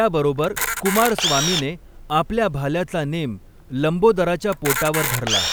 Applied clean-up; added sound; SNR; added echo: none; Camera; 6 dB; none.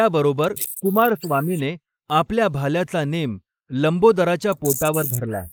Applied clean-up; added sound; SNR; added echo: neural mask model Resemble Enhance denoiser.